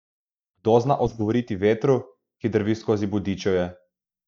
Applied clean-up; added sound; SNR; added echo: neural mask model DeepFilterNet 3.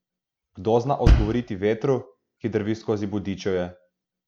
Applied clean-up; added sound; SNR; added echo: none; Bass drum; -5 dB; none.